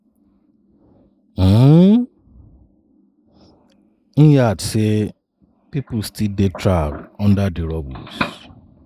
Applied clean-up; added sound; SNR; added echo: neural mask model Resemble Enhance denoiser.